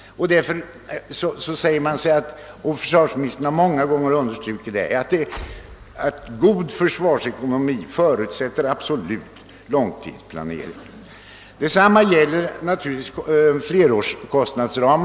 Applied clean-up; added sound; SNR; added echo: none; Explosion; 19 dB; none.